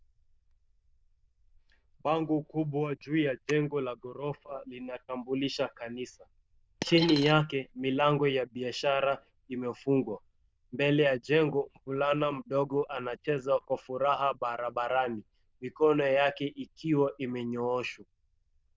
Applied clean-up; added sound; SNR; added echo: neural diffusion model UNIVERSE++.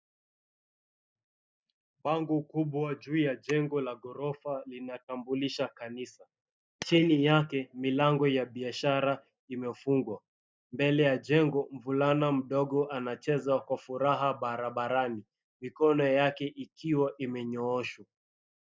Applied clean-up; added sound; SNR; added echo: neural mask model DeepFilterNet 3.